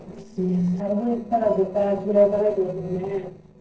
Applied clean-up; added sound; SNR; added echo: neural separator model SepFormer DNS4.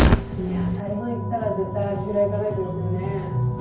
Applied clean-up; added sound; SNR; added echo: none; Fire; 2 dB; reverberation time 0.9 s.